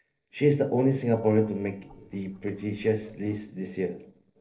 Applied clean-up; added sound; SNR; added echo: neural separator model SepFormer DNS4.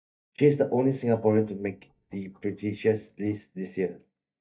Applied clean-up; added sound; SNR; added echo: neural mask model DeepFilterNet 3.